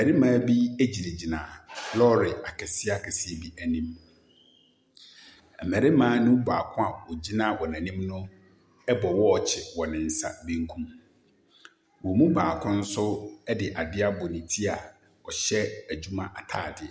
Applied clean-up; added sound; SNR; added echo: none; none; none; none.